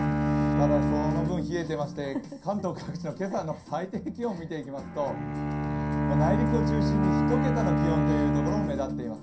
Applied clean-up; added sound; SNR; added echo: none; Bowed string instrument; -4 dB; reverberation time 0.3 s.